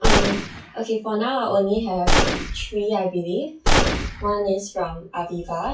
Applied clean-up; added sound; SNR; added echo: classical method WPE with log-MMSE.